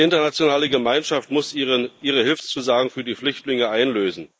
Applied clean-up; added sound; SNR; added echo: neural mask model Resemble Enhance denoiser.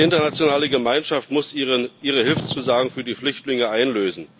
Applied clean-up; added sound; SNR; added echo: none; Wind / Fire; 14 dB; none.